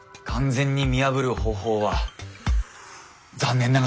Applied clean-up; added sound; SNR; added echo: none; none; none; none.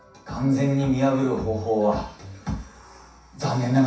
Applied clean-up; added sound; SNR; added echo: none; none; none; reverberation time 0.7 s.